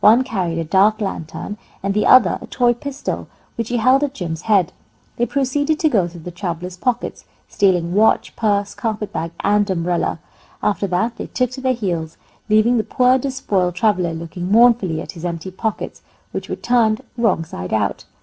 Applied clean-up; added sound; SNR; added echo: none; none; none; none.